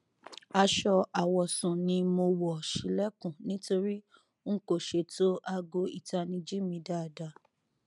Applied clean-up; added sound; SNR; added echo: none; none; none; none.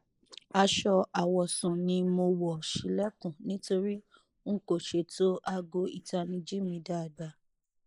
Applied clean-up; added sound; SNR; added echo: neural mask model Resemble Enhance denoiser.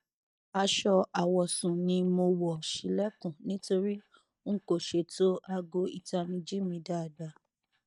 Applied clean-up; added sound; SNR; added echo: neural mask model DeepFilterNet 3.